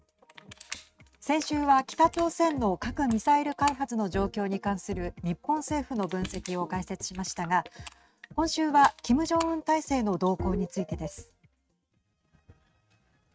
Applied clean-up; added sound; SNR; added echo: neural mask model RNNoise.